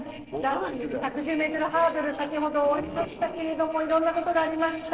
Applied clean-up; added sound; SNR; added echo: neural separator model SepFormer DNS4.